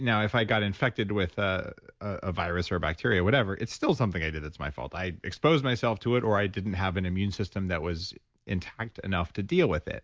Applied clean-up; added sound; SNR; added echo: none; none; none; none.